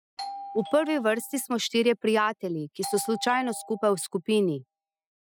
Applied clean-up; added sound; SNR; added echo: classical method spectral subtraction.